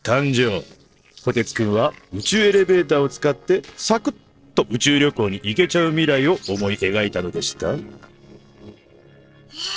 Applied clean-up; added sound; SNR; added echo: neural separator model SepFormer DNS4.